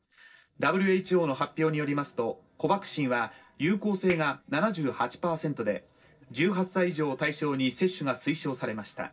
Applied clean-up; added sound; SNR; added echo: neural separator model SepFormer DNS4.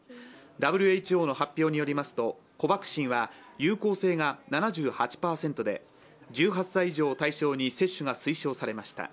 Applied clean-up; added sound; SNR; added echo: none; none; none; none.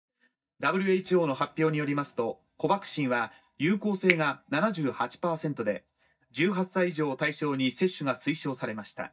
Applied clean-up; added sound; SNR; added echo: neural mask model DeepFilterNet 3.